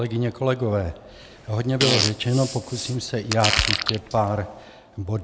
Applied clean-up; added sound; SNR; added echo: none; Fart; 3 dB; none.